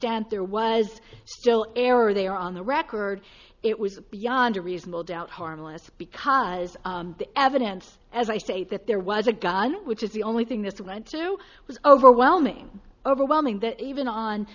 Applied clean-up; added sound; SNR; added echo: none; none; none; none.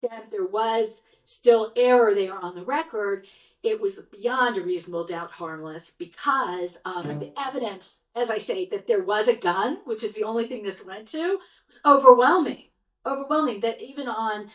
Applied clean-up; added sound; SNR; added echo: neural mask model DeepFilterNet 3.